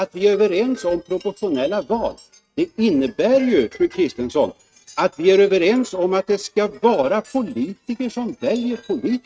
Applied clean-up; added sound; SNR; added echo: neural mask model RNNoise.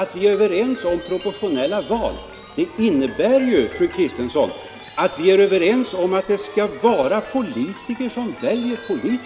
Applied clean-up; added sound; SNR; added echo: none; Chime; 16 dB; none.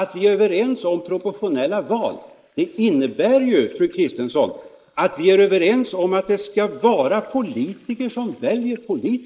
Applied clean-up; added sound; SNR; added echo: neural mask model Resemble Enhance denoiser.